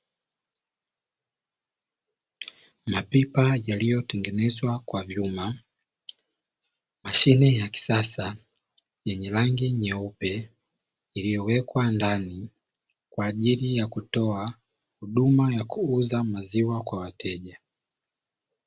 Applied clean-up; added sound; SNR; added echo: none; none; none; none.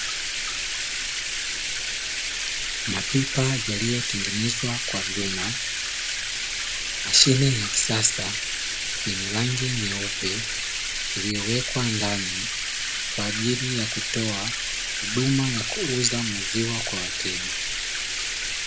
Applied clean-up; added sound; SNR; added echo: none; Bathtub (filling or washing); 0 dB; none.